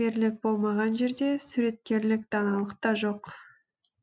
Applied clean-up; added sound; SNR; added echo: none; Fart; 16 dB; none.